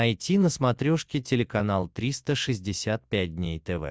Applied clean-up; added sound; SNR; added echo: none; none; none; none.